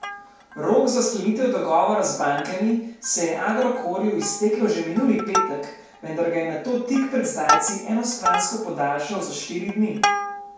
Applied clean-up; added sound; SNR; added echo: none; Plucked string instrument; 6 dB; reverberation time 0.5 s.